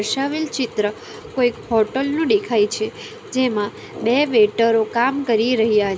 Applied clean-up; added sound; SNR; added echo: none; Brass instrument; 19 dB; none.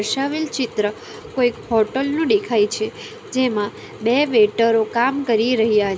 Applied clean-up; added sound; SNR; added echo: none; none; none; none.